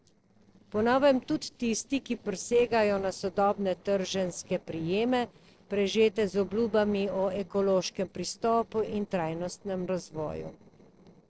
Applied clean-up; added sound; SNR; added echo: neural separator model SepFormer DNS4.